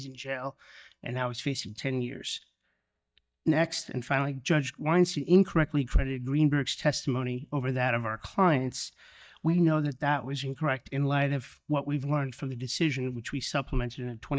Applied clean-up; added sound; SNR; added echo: neural mask model DeepFilterNet 3.